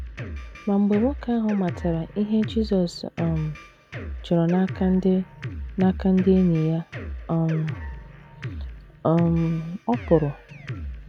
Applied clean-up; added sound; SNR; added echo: none; Drum kit; 12 dB; none.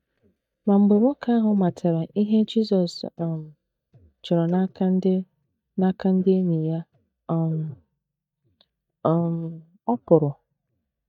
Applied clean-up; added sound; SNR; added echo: neural mask model DeepFilterNet 3.